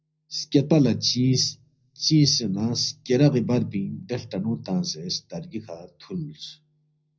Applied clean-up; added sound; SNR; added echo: none; none; none; reverberation time 0.4 s.